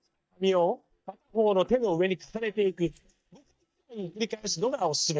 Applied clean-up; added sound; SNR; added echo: neural mask model DeepFilterNet 3.